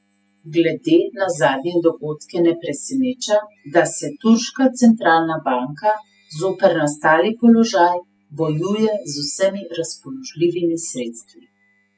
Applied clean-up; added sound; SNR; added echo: classical method spectral subtraction.